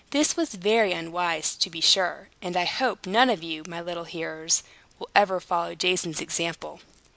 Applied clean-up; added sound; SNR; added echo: none; none; none; none.